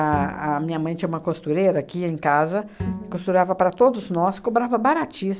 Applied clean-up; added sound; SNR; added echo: none; Bowed string instrument; 15 dB; none.